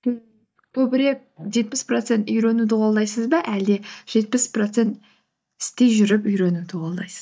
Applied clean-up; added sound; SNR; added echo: neural mask model DeepFilterNet 3.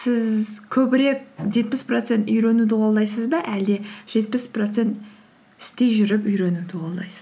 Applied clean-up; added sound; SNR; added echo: none; Bowed string instrument; 18 dB; none.